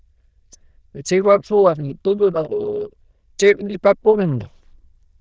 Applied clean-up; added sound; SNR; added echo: neural diffusion model UNIVERSE++.